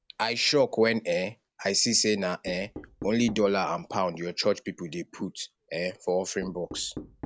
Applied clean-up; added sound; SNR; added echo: none; Knock; 19 dB; none.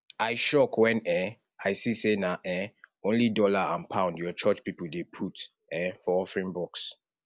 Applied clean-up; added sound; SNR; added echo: none; none; none; none.